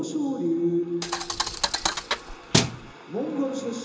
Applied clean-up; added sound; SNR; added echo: none; Thump, thud; -2 dB; reverberation time 0.2 s.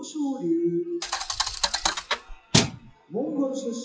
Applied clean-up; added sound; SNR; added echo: classical method WPE with log-MMSE.